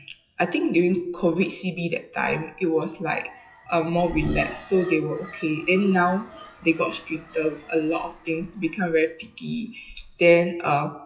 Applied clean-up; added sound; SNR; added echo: classical method WPE with log-MMSE.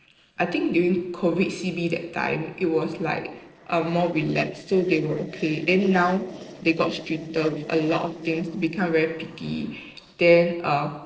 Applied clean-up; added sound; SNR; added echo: neural separator model SepFormer DNS4.